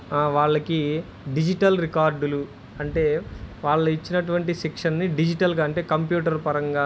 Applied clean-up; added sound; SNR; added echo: none; none; none; none.